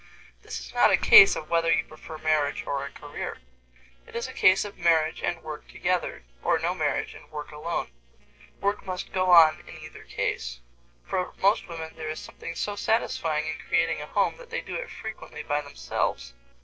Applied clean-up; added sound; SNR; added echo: neural separator model SepFormer DNS4.